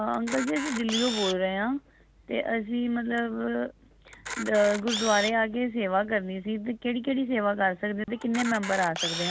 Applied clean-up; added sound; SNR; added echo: none; Camera; 10 dB; none.